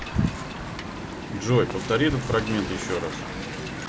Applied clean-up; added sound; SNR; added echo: none; Wind; 3 dB; none.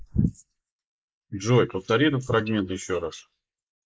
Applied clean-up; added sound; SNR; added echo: neural mask model Resemble Enhance denoiser.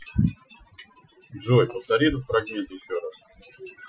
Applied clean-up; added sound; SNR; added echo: classical method Wiener filter.